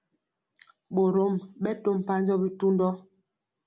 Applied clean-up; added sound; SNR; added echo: none; none; none; none.